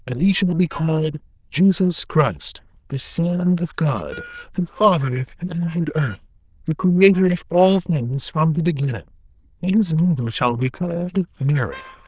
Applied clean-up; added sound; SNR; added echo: neural diffusion model UNIVERSE++.